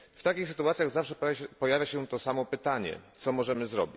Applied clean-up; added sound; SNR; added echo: none; none; none; none.